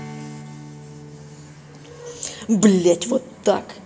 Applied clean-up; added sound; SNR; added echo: none; Strum; 18 dB; reverberation time 1.9 s.